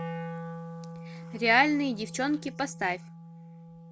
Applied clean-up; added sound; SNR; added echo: none; Wind instrument, woodwind instrument; 11 dB; none.